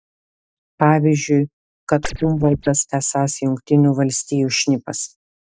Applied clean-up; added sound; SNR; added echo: neural mask model DeepFilterNet 3.